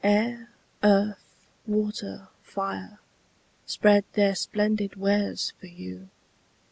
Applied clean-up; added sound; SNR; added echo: none; none; none; none.